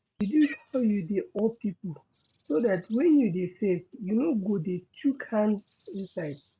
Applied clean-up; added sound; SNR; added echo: neural mask model RNNoise.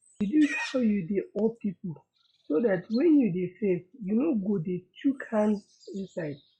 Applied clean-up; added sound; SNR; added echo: classical method log-MMSE.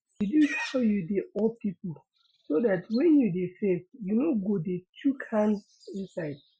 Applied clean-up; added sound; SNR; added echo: classical method Wiener filter.